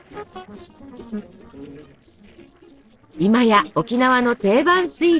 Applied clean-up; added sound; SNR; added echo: neural separator model SepFormer DNS4.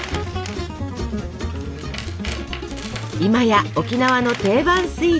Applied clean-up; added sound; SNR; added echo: none; Tools; 15 dB; none.